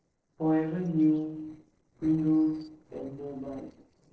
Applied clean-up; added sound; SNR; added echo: neural separator model SepFormer DNS4.